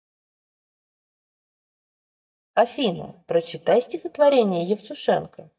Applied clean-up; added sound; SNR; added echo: neural mask model DeepFilterNet 3.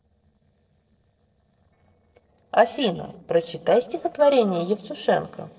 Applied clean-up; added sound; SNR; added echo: neural separator model SepFormer DNS4.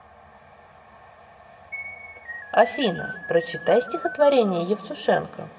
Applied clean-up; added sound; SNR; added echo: none; Keyboard (musical); 12 dB; reverberation time 2.2 s.